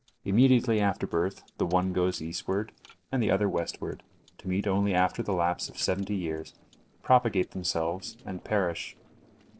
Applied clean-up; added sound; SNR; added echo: neural separator model SepFormer DNS4.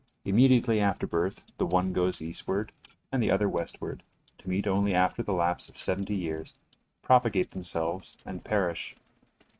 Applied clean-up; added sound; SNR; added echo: neural mask model RNNoise.